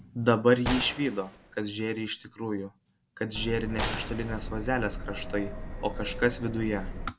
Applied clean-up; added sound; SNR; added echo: none; Subway, metro, underground + Gunshot, gunfire; 6 dB; none.